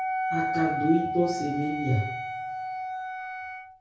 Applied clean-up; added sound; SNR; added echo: none; Wind instrument, woodwind instrument; 2 dB; reverberation time 0.6 s.